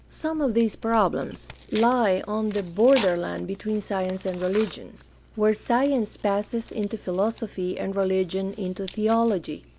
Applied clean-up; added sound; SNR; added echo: none; Tearing; 18 dB; none.